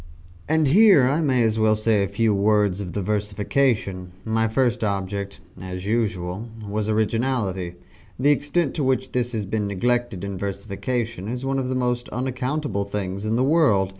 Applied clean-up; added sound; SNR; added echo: none; none; none; none.